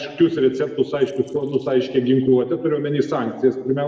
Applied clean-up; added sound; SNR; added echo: neural separator model SepFormer DNS4.